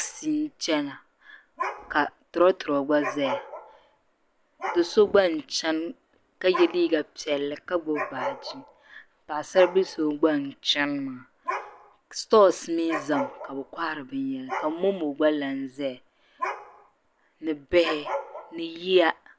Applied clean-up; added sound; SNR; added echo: none; Dog; 11 dB; none.